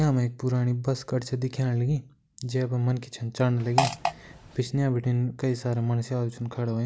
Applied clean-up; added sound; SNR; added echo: none; Fart; 2 dB; none.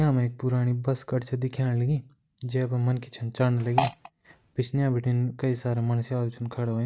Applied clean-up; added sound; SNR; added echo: neural mask model RNNoise.